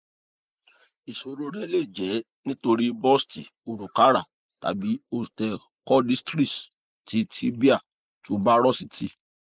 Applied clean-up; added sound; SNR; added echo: neural mask model Resemble Enhance denoiser.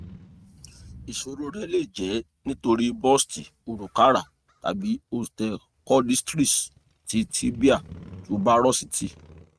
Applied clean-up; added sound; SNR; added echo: neural mask model RNNoise.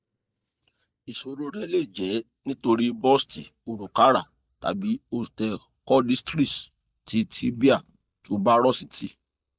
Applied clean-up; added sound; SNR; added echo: neural mask model DeepFilterNet 3.